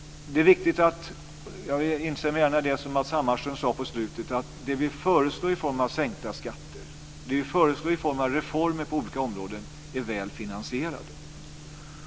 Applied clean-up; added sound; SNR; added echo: none; none; none; none.